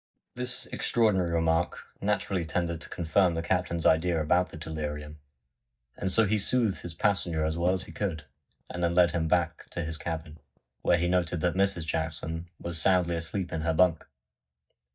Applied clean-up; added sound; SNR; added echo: neural mask model DeepFilterNet 3.